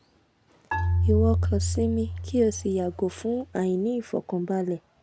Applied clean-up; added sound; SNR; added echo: none; Marimba, xylophone; 0 dB; none.